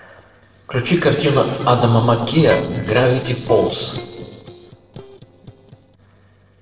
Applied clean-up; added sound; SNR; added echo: neural separator model SepFormer DNS4.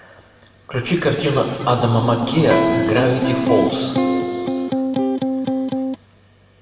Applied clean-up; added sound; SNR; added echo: none; Electric guitar; -1 dB; reverberation time 2.6 s.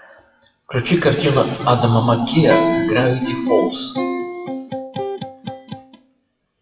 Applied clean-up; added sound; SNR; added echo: classical method WPE with log-MMSE.